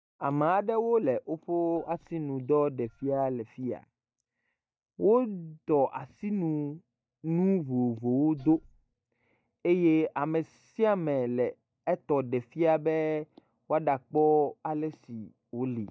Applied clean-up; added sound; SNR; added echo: neural mask model DeepFilterNet 3.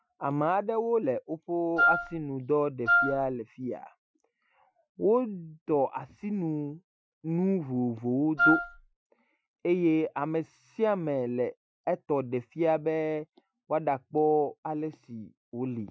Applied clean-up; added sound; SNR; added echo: classical method Wiener filter.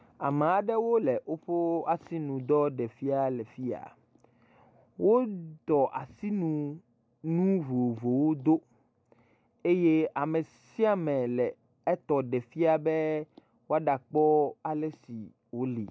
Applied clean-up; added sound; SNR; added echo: none; none; none; none.